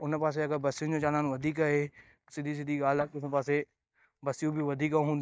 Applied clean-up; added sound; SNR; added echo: neural mask model DeepFilterNet 3.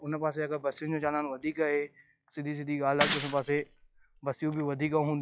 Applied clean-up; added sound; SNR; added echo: classical method log-MMSE.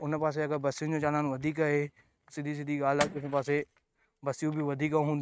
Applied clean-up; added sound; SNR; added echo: neural mask model RNNoise.